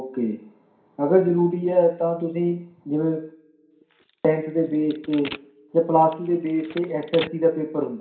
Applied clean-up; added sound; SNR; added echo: none; Telephone; 18 dB; reverberation time 0.5 s.